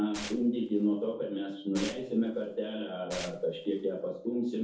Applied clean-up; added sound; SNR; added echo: none; Tearing; 15 dB; reverberation time 0.5 s.